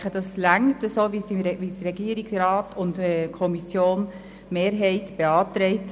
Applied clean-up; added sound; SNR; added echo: none; none; none; none.